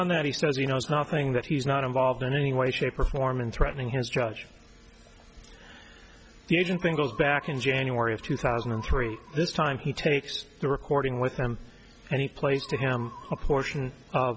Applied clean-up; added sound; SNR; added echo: none; Musical instrument; 18 dB; none.